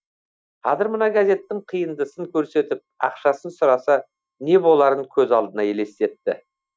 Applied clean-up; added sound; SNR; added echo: neural mask model DeepFilterNet 3.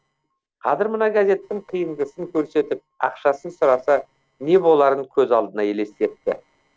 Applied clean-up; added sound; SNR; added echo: neural separator model SepFormer DNS4.